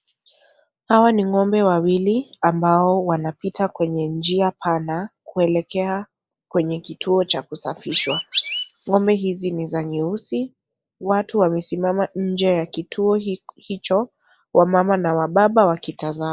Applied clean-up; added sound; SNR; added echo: neural mask model Resemble Enhance denoiser.